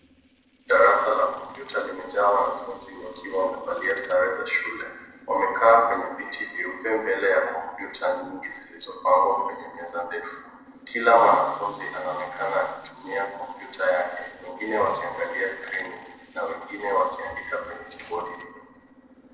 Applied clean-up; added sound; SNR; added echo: neural separator model SepFormer DNS4.